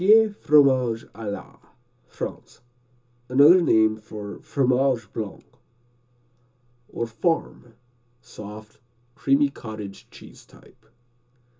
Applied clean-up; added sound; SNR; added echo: none; none; none; reverberation time 0.2 s.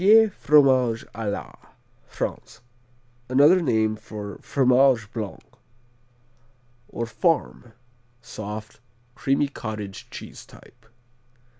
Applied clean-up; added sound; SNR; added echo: none; none; none; none.